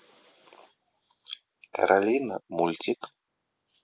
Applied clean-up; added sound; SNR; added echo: none; none; none; none.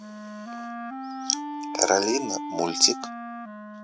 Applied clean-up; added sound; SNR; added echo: none; Wind instrument, woodwind instrument; 7 dB; none.